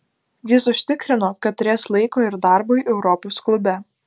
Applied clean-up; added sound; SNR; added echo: none; none; none; none.